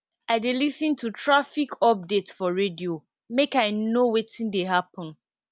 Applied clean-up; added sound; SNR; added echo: none; none; none; none.